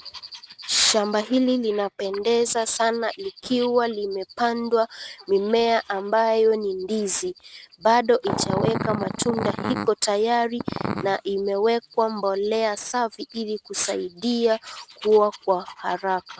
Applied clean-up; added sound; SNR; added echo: neural mask model RNNoise.